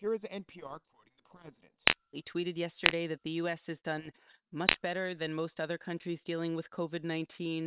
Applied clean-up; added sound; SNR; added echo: neural separator model SepFormer WHAM!.